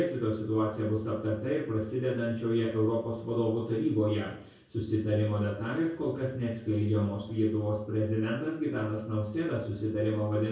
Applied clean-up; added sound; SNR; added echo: none; none; none; reverberation time 0.6 s.